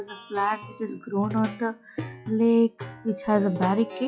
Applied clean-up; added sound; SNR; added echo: classical method log-MMSE.